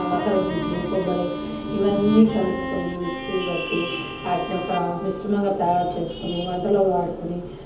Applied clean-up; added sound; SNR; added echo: none; Bowed string instrument; 9 dB; reverberation time 0.7 s.